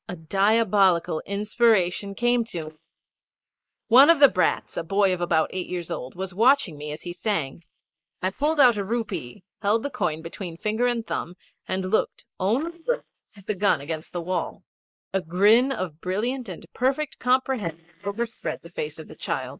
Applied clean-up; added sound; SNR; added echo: neural mask model Resemble Enhance denoiser.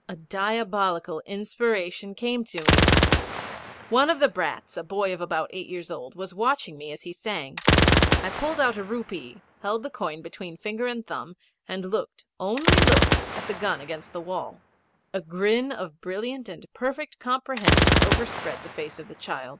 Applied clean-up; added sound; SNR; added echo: none; Gunshot, gunfire; -2 dB; none.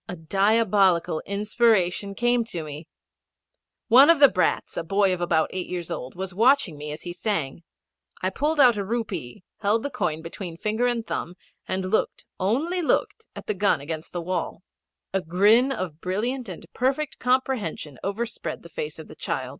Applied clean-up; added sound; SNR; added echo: none; none; none; none.